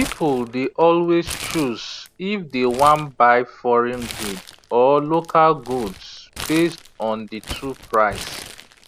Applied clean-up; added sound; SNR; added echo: none; Crumpling, crinkling; 16 dB; none.